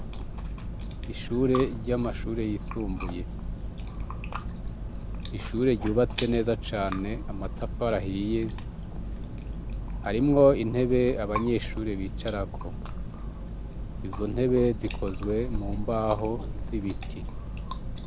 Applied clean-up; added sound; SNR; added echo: none; Chewing, mastication; 4 dB; none.